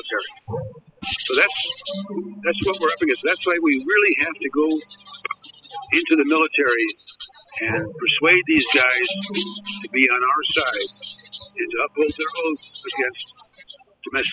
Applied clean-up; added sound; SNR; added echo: classical method spectral subtraction.